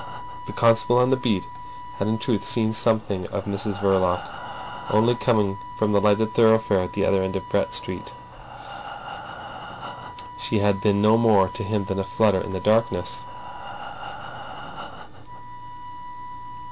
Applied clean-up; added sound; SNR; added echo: none; Wind instrument, woodwind instrument + Breathing; 12 dB; none.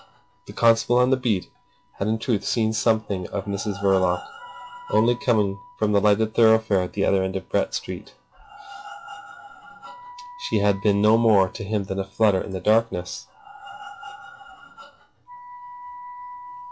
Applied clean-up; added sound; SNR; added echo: classical method log-MMSE.